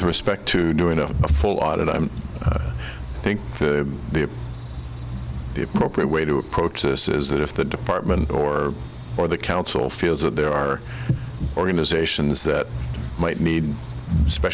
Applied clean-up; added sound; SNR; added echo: none; none; none; none.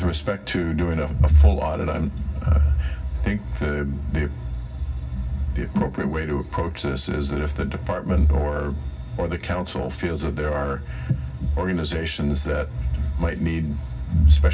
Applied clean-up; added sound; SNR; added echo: none; none; none; reverberation time 0.4 s.